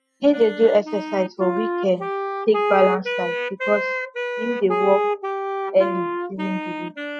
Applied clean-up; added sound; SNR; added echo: classical method Wiener filter.